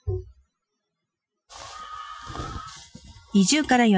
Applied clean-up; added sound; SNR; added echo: classical method Wiener filter.